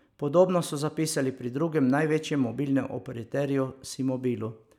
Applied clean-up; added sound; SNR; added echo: none; none; none; none.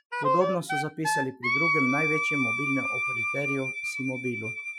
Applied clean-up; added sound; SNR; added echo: classical method Wiener filter.